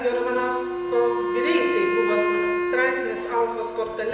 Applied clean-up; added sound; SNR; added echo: none; Wind instrument, woodwind instrument; 1 dB; reverberation time 1.6 s.